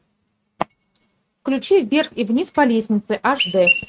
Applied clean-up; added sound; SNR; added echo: neural mask model RNNoise.